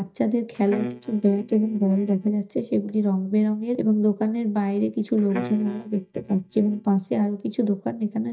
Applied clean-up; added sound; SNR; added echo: neural mask model DeepFilterNet 3.